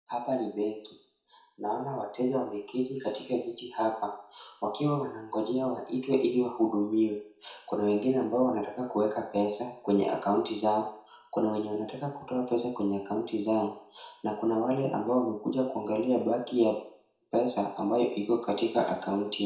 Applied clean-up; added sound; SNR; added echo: none; none; none; reverberation time 0.6 s.